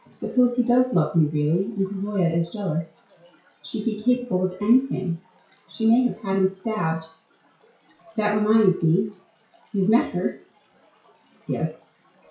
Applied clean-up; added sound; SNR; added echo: classical method WPE with log-MMSE.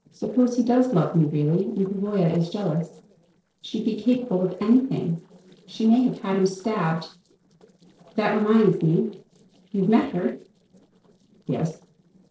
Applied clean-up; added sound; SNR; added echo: neural separator model SepFormer DNS4.